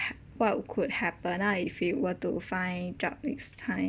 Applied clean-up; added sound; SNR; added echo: none; none; none; none.